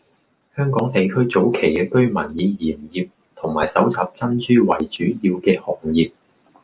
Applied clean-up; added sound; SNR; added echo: none; none; none; none.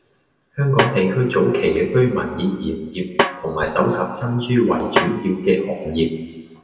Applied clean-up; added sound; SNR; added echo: none; Snare drum; 6 dB; reverberation time 1.2 s.